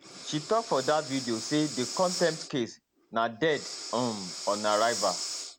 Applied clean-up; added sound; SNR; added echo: none; Breathing; 9 dB; none.